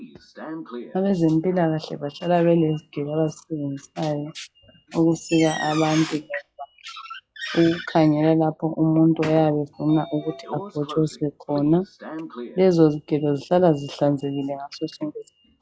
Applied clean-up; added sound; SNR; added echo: classical method log-MMSE.